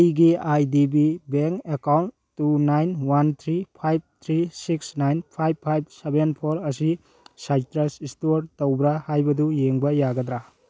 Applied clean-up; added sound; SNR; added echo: none; none; none; none.